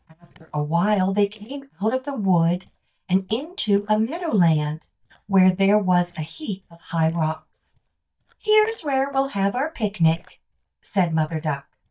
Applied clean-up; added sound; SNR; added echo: neural mask model DeepFilterNet 3.